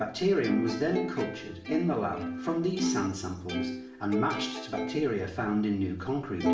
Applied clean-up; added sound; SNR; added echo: none; Plucked string instrument; 5 dB; reverberation time 0.5 s.